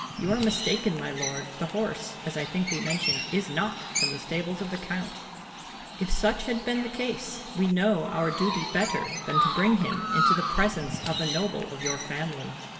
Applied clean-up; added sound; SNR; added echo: none; Chirp, tweet; 4 dB; reverberation time 2.3 s.